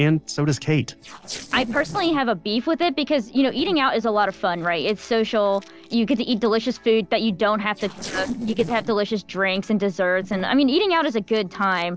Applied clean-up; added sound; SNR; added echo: neural separator model SepFormer DNS4.